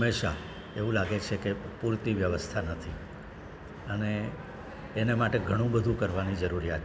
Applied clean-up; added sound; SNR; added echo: none; none; none; none.